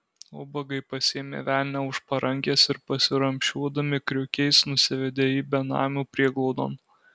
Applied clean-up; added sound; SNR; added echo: none; none; none; none.